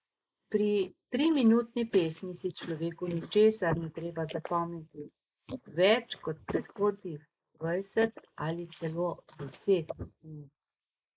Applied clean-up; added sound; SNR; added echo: neural mask model Resemble Enhance denoiser.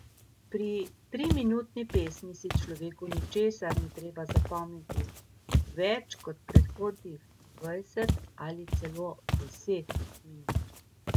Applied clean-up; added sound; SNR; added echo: none; Walk, footsteps; -3 dB; none.